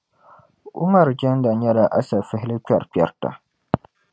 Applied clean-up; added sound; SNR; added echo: none; none; none; none.